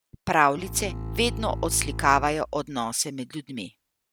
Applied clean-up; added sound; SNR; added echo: none; Bowed string instrument; 8 dB; none.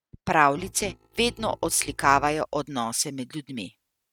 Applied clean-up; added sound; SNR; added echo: neural mask model RNNoise.